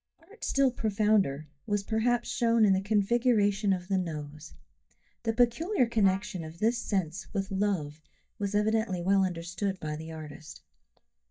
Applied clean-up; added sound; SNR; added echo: neural mask model DeepFilterNet 3.